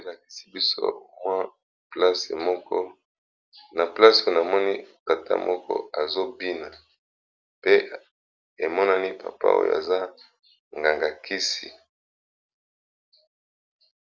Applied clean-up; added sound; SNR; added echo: none; none; none; none.